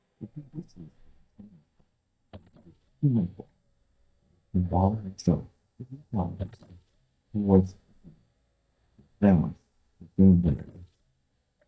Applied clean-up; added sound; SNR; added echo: neural mask model DeepFilterNet 3.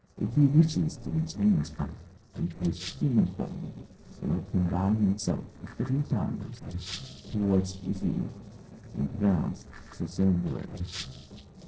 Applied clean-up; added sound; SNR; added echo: neural separator model SepFormer DNS4.